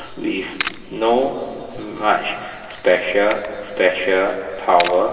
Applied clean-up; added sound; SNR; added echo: none; Camera; 15 dB; reverberation time 2.8 s.